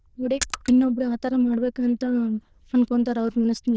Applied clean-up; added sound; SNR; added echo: neural diffusion model UNIVERSE++.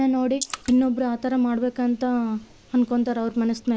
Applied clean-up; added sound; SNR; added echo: neural mask model Resemble Enhance denoiser.